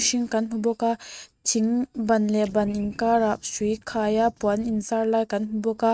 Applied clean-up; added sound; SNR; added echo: neural mask model RNNoise.